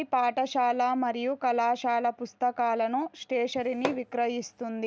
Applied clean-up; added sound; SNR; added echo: none; Hammer; 9 dB; none.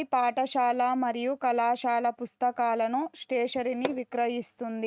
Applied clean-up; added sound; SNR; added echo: neural mask model RNNoise.